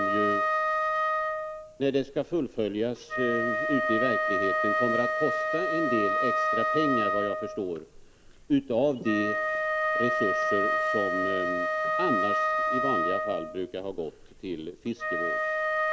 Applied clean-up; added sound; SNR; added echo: none; Wind instrument, woodwind instrument; -3 dB; none.